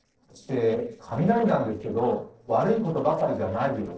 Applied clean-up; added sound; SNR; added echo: neural separator model SepFormer DNS4.